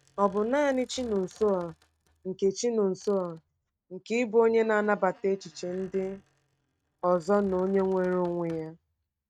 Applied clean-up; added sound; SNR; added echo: neural mask model RNNoise.